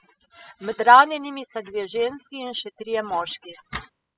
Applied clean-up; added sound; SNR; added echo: classical method spectral subtraction.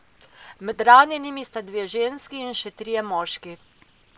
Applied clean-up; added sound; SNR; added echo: none; none; none; none.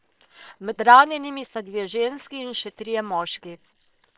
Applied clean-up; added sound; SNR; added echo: neural separator model SepFormer WHAM!.